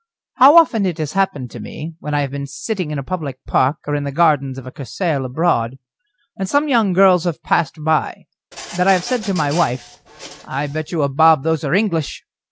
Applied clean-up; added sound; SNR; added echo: none; Printer; 15 dB; none.